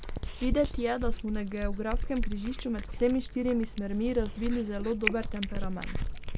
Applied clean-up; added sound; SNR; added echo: none; Cat; 1 dB; none.